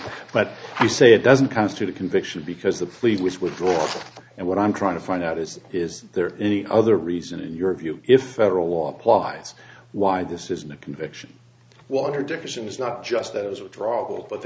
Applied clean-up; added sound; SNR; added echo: none; none; none; none.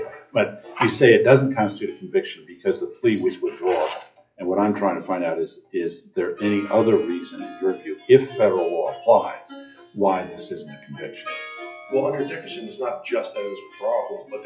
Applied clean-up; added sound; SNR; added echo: classical method WPE with log-MMSE.